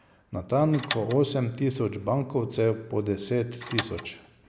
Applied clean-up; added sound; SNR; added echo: none; Tools; 3 dB; none.